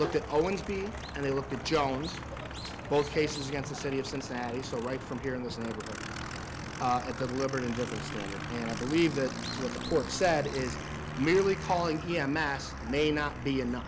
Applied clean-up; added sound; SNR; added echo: none; Squeak + Aircraft; 7 dB; none.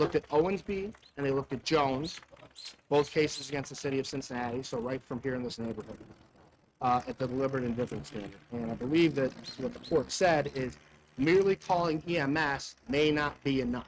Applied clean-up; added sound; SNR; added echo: neural mask model RNNoise.